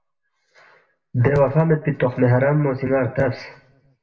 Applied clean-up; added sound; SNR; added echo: none; none; none; reverberation time 0.5 s.